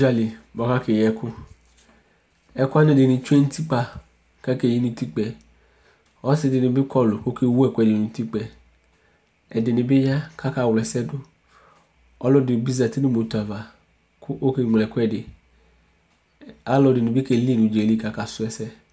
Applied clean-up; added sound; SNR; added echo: none; none; none; none.